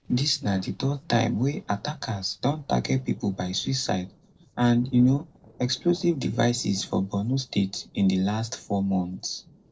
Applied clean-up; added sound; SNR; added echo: neural separator model SepFormer DNS4.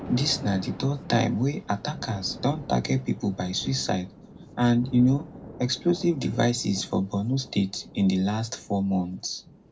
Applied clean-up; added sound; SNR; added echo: none; Thunder; 16 dB; reverberation time 0.2 s.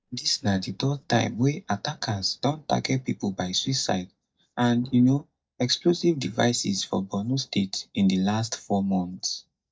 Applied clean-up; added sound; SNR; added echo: neural mask model DeepFilterNet 3.